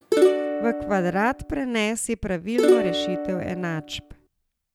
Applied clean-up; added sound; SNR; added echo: none; Plucked string instrument; -3 dB; none.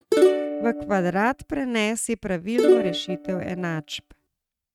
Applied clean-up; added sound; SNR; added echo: neural mask model RNNoise.